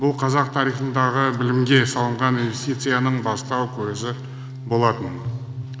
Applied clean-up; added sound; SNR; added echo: none; Organ; 12 dB; none.